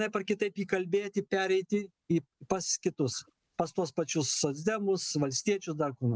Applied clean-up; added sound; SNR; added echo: none; none; none; none.